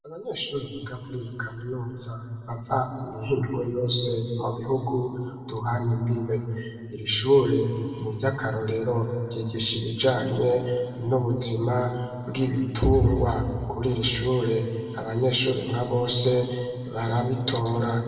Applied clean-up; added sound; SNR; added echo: none; none; none; reverberation time 2.2 s.